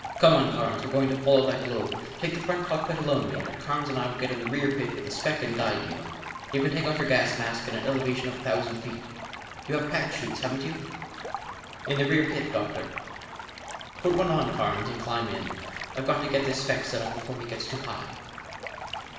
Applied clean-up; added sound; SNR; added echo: none; Stream; 10 dB; reverberation time 1.2 s.